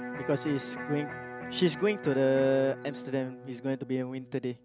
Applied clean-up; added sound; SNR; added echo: none; Electric guitar; 11 dB; none.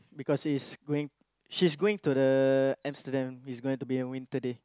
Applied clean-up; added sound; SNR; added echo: none; none; none; none.